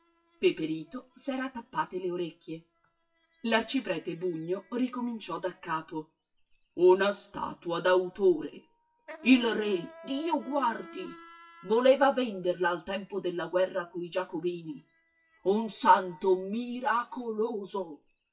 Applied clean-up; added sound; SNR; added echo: classical method WPE with log-MMSE.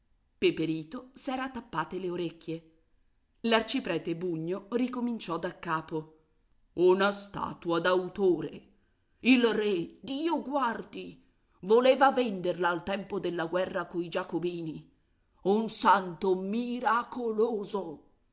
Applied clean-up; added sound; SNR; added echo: none; none; none; none.